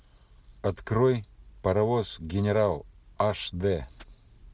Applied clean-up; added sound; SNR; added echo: none; none; none; none.